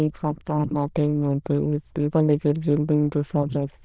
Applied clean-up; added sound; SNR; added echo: neural diffusion model UNIVERSE++.